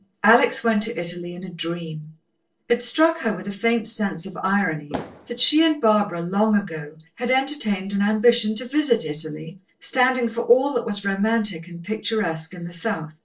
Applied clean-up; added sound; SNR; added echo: neural separator model SepFormer DNS4.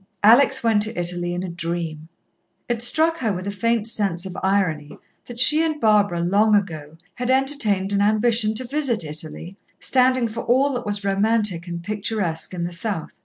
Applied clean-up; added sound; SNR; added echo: none; none; none; none.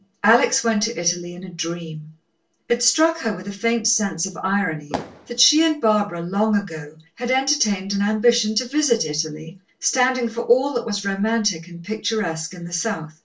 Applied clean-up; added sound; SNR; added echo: none; Fireworks; 11 dB; reverberation time 0.2 s.